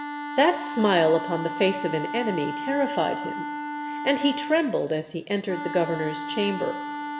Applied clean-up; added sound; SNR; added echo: none; Wind instrument, woodwind instrument; 8 dB; reverberation time 1.3 s.